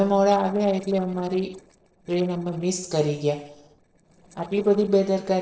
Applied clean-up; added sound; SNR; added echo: neural separator model SepFormer DNS4.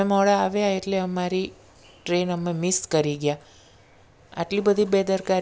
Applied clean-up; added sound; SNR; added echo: none; none; none; none.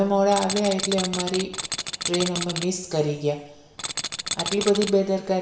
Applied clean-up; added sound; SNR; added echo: none; Tools; 5 dB; reverberation time 1.0 s.